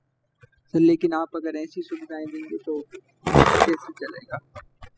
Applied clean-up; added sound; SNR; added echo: classical method spectral subtraction.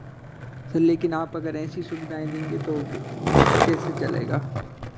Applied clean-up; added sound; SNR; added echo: none; Skateboard; -2 dB; none.